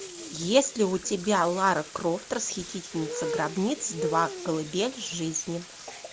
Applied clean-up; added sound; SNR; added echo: none; Bathtub (filling or washing); 17 dB; none.